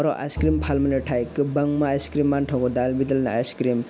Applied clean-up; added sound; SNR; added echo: none; Bowed string instrument; 11 dB; none.